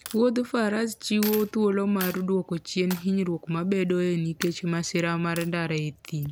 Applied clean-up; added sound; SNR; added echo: none; Coin (dropping); 17 dB; none.